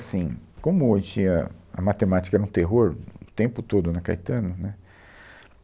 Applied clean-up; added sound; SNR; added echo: none; none; none; none.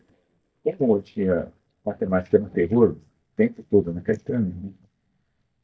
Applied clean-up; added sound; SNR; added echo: neural mask model DeepFilterNet 3.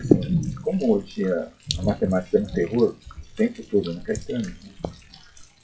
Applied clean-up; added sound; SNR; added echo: classical method WPE with log-MMSE.